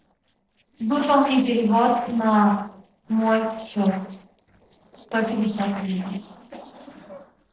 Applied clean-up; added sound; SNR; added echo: neural separator model SepFormer DNS4.